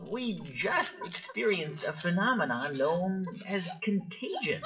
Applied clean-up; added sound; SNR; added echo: classical method WPE with log-MMSE.